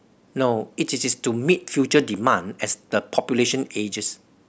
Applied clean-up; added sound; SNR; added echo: none; none; none; none.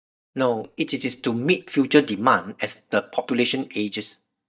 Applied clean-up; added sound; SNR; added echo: neural mask model DeepFilterNet 3.